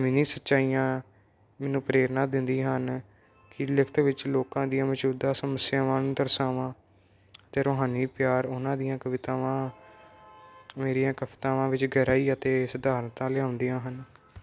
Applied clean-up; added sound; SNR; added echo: none; none; none; none.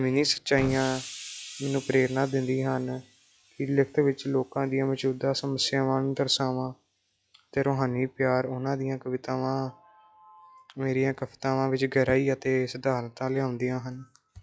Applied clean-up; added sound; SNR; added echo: classical method log-MMSE.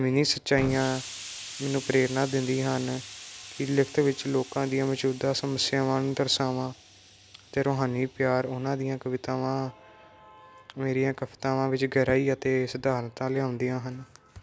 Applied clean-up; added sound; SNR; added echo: none; Explosion; 17 dB; none.